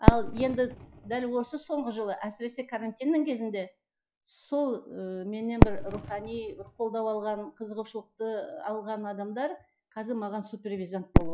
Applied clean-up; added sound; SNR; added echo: classical method log-MMSE.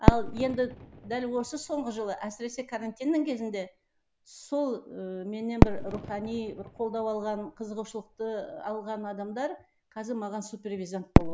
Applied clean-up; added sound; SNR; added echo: none; Fireworks; -3 dB; none.